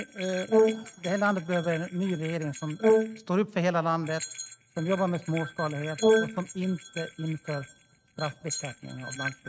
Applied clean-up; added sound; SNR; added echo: neural mask model RNNoise.